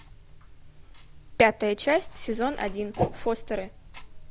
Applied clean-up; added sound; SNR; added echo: none; Whoosh, swoosh, swish + Tick-tock; 8 dB; none.